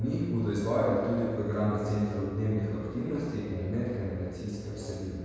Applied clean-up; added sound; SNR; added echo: none; Musical instrument; 16 dB; reverberation time 1.9 s.